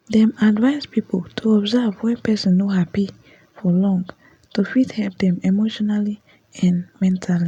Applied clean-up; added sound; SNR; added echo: none; none; none; none.